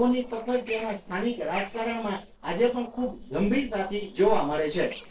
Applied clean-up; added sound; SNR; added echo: neural separator model SepFormer DNS4.